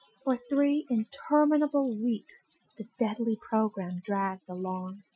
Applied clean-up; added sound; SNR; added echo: classical method Wiener filter.